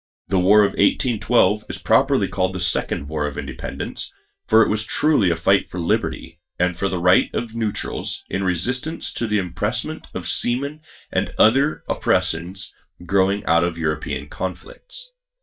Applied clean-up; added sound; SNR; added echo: neural mask model DeepFilterNet 3.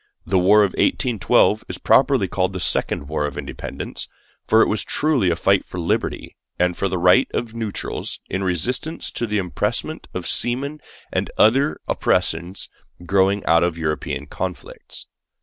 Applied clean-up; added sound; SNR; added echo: none; none; none; none.